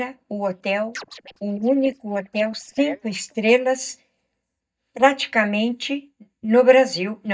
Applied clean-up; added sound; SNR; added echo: neural mask model DeepFilterNet 3.